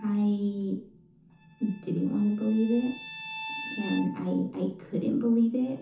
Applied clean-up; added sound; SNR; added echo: none; Bowed string instrument; 15 dB; reverberation time 0.9 s.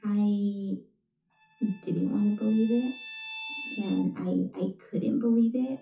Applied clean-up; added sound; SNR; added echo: classical method WPE with log-MMSE.